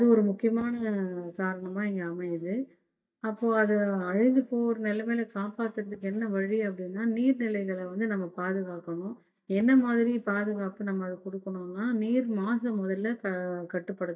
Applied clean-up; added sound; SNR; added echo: neural mask model DeepFilterNet 3.